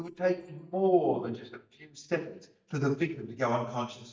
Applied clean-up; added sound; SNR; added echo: neural mask model DeepFilterNet 3.